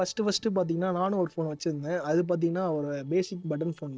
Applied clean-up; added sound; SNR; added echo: neural separator model SepFormer DNS4.